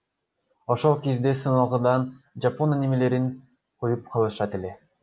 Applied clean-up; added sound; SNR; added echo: none; none; none; none.